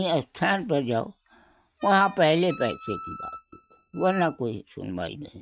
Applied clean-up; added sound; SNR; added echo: neural mask model RNNoise.